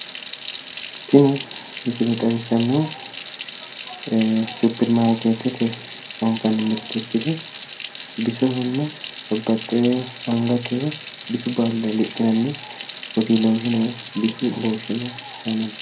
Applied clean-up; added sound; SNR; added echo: none; Sink (filling or washing) / Water tap, faucet; 7 dB; reverberation time 0.2 s.